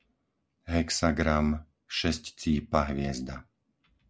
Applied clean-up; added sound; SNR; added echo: none; none; none; none.